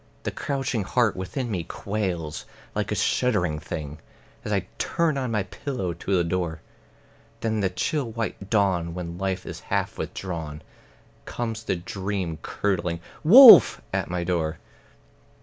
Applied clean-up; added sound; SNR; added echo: none; none; none; none.